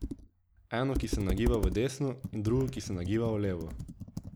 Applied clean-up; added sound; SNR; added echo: none; Computer keyboard; 4 dB; none.